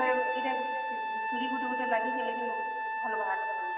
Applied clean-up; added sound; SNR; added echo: none; Trumpet; -3 dB; reverberation time 2.3 s.